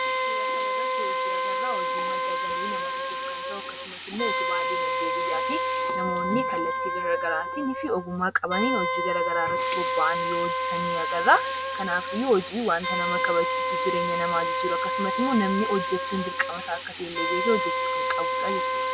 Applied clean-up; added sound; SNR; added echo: none; Sink (filling or washing) + Wind instrument, woodwind instrument; -2 dB; none.